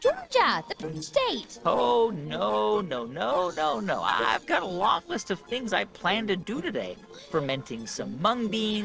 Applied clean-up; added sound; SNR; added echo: neural separator model SepFormer DNS4.